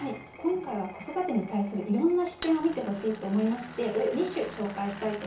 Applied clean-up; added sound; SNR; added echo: none; Glass; 16 dB; reverberation time 0.6 s.